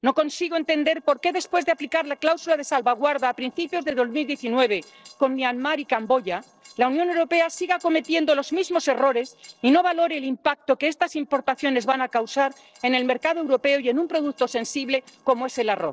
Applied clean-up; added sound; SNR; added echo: neural separator model SepFormer DNS4.